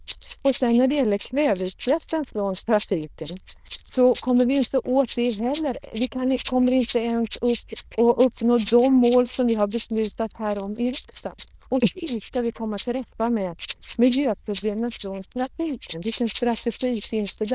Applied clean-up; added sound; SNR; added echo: neural diffusion model UNIVERSE++.